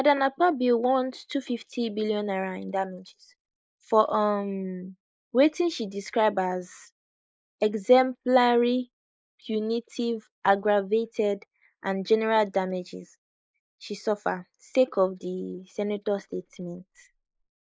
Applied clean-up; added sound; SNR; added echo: neural mask model Resemble Enhance denoiser.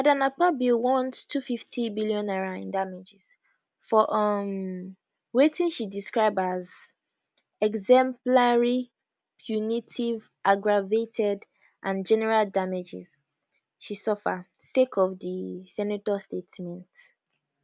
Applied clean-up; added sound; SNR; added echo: none; none; none; none.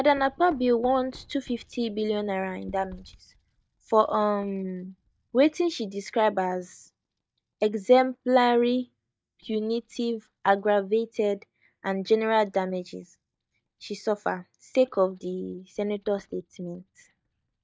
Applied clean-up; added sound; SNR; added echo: neural mask model DeepFilterNet 3.